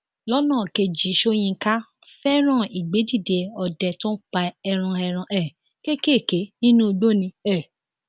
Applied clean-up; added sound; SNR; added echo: none; none; none; none.